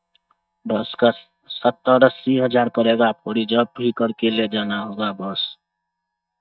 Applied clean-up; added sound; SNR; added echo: neural mask model DeepFilterNet 3.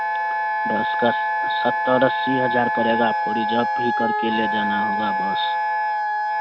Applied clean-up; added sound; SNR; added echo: none; Wind instrument, woodwind instrument; -3 dB; none.